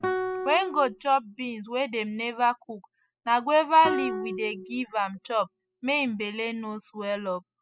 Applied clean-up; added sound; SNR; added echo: classical method spectral subtraction.